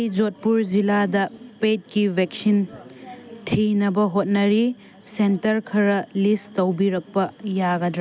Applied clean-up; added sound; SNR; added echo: none; none; none; none.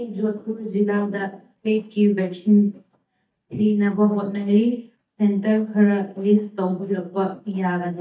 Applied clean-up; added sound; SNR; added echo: neural mask model DeepFilterNet 3.